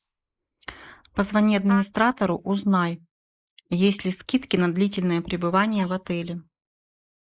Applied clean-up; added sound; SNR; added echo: neural mask model Resemble Enhance denoiser.